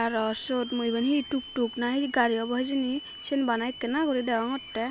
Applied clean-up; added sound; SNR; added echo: none; Hiss / Alarm; 15 dB; none.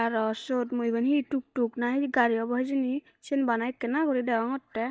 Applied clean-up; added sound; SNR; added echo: neural mask model DeepFilterNet 3.